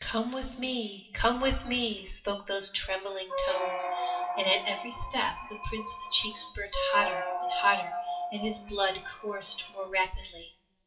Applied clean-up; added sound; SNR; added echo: classical method WPE with log-MMSE.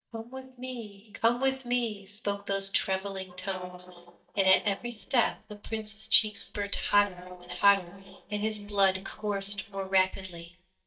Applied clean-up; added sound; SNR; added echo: neural mask model DeepFilterNet 3.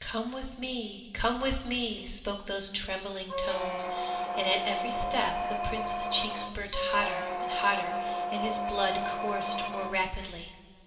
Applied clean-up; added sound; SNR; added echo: none; Squeak; -1 dB; reverberation time 2.9 s.